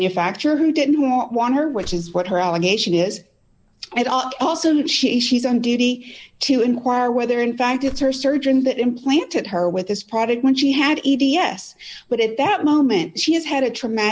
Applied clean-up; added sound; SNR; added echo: none; Whoosh, swoosh, swish; 16 dB; none.